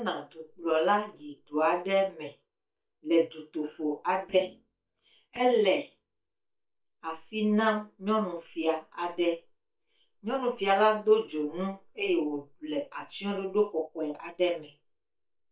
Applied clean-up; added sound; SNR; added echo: neural mask model DeepFilterNet 3.